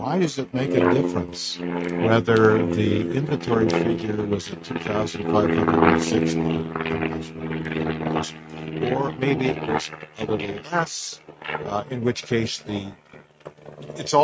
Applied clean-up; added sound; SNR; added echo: neural mask model RNNoise.